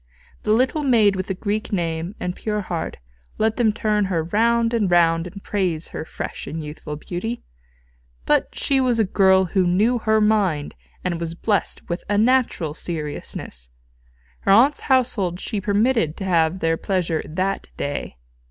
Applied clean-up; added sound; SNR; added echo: none; none; none; none.